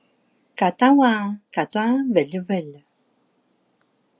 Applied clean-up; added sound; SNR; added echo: none; none; none; none.